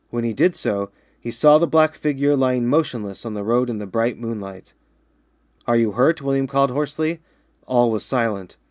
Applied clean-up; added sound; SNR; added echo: none; none; none; none.